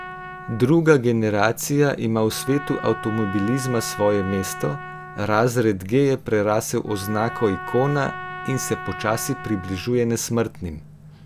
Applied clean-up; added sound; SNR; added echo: none; Trumpet; 14 dB; none.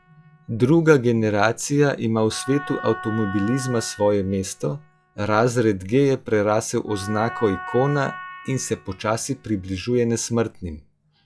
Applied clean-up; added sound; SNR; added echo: classical method log-MMSE.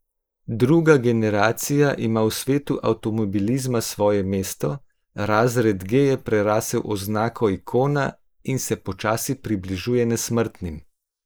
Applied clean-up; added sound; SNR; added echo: neural mask model Resemble Enhance denoiser.